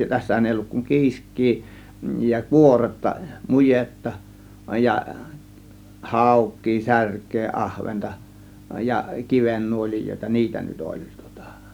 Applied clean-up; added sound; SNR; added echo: none; none; none; none.